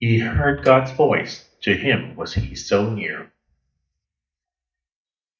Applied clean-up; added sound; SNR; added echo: neural mask model DeepFilterNet 3.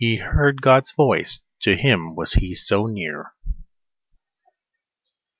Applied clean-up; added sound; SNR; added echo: none; none; none; none.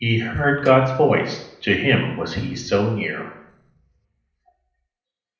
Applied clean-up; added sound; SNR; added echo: neural separator model SepFormer DNS4.